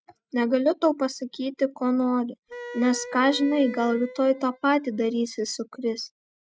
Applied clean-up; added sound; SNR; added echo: neural mask model RNNoise.